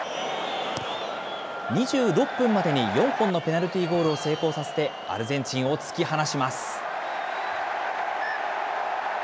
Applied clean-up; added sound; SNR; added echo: none; none; none; none.